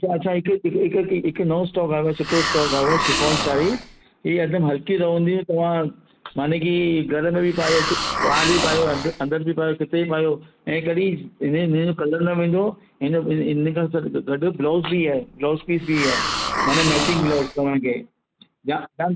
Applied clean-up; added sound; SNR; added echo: none; Hiss; 4 dB; none.